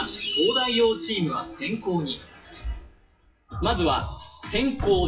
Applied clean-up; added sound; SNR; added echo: classical method WPE with log-MMSE.